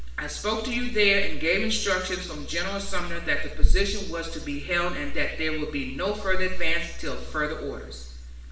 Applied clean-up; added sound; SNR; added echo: none; none; none; reverberation time 0.8 s.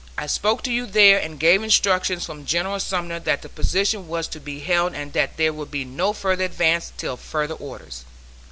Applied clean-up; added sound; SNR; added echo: none; none; none; none.